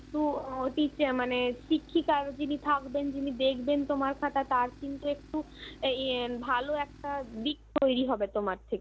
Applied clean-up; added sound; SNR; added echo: none; Tools; 20 dB; none.